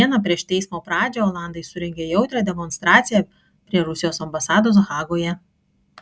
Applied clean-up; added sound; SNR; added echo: none; none; none; none.